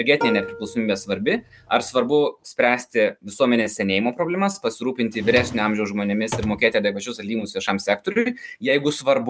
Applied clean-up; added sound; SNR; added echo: none; Drawer open or close + Plucked string instrument; 10 dB; none.